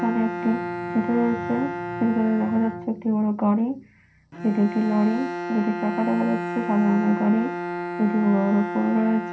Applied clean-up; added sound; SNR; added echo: none; Bowed string instrument; 7 dB; reverberation time 0.3 s.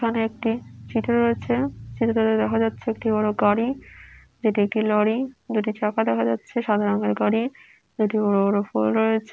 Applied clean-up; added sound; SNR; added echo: none; none; none; none.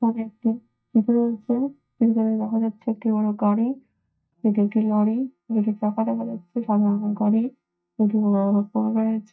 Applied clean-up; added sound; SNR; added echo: neural mask model DeepFilterNet 3.